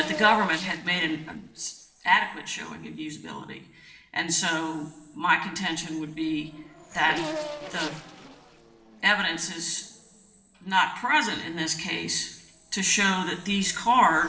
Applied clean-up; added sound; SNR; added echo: neural separator model SepFormer DNS4.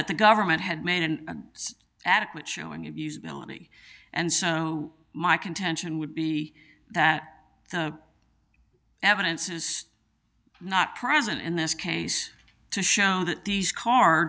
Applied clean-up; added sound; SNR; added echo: none; none; none; none.